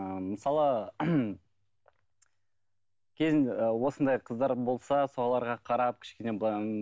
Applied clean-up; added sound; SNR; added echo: none; none; none; none.